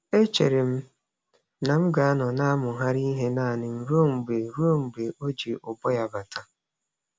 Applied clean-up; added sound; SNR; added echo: none; none; none; none.